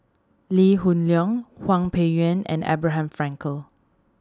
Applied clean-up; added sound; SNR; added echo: none; none; none; none.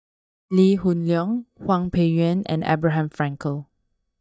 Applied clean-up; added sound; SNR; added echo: neural mask model DeepFilterNet 3.